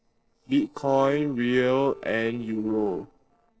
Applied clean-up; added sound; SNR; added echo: neural separator model SepFormer DNS4.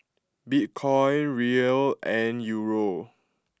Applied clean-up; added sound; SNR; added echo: none; none; none; none.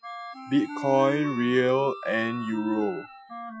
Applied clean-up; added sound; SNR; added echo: classical method Wiener filter.